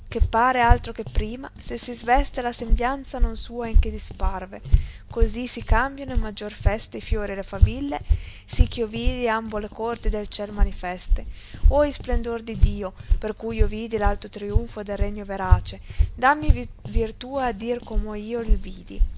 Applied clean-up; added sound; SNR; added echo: none; Walk, footsteps; -5 dB; none.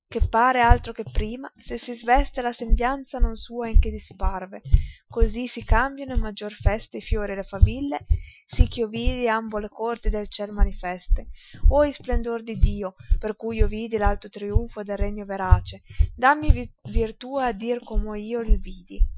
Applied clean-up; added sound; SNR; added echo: classical method Wiener filter.